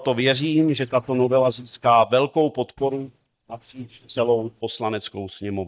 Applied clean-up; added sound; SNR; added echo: neural mask model DeepFilterNet 3.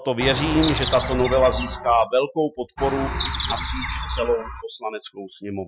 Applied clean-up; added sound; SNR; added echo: classical method Wiener filter.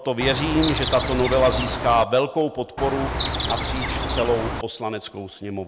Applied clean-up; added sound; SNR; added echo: none; Chirp, tweet; 3 dB; none.